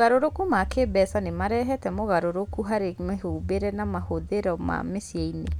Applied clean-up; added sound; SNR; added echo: none; none; none; none.